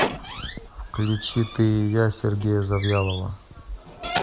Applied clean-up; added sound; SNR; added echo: none; Squeak / Slam; 8 dB; none.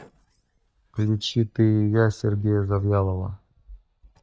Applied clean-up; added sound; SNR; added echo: neural mask model DeepFilterNet 3.